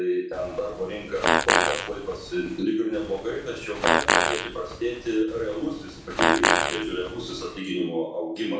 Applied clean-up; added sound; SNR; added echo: none; Fart; -2 dB; reverberation time 0.6 s.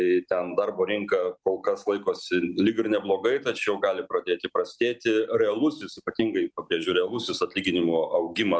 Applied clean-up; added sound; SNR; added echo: none; none; none; none.